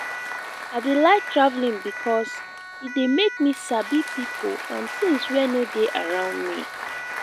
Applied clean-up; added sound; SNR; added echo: none; Applause + Siren; 9 dB; none.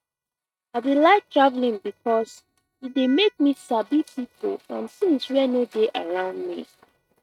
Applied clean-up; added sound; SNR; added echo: neural mask model RNNoise.